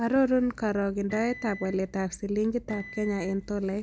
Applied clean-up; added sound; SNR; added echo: none; Microwave oven; 16 dB; none.